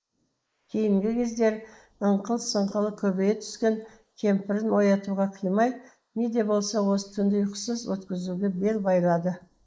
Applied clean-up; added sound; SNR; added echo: neural mask model Resemble Enhance denoiser.